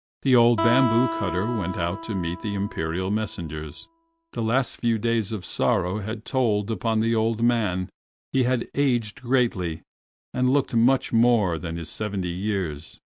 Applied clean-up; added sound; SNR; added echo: none; Acoustic guitar; 7 dB; none.